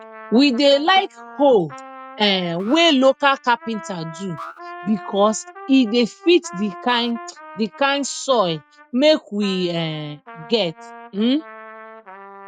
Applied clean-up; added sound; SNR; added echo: neural mask model RNNoise.